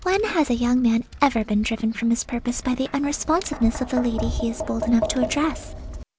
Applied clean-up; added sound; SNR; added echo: none; Tap; 9 dB; none.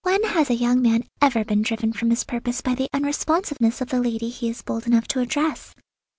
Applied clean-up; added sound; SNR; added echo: none; none; none; none.